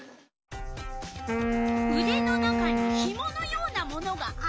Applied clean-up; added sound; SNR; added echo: none; Wind instrument, woodwind instrument; -4 dB; none.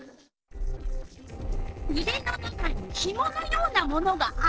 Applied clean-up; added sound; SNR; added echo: neural separator model SepFormer DNS4.